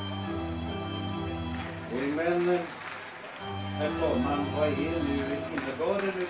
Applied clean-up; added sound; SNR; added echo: none; Organ; 2 dB; reverberation time 0.2 s.